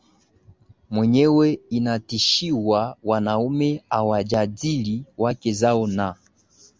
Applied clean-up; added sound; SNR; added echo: none; none; none; none.